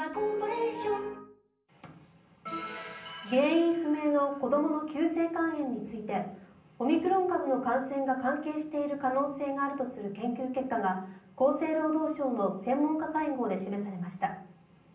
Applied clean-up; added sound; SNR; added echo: none; none; none; reverberation time 0.6 s.